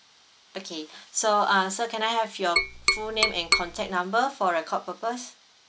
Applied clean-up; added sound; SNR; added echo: none; Tap; -1 dB; none.